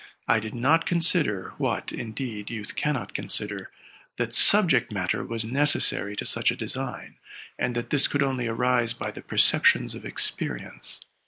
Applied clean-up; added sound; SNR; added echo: neural mask model Resemble Enhance denoiser.